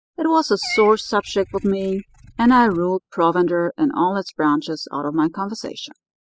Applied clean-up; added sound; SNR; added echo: classical method spectral subtraction.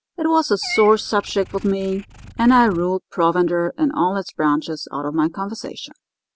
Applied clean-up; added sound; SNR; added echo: none; Meow / Purr; 19 dB; none.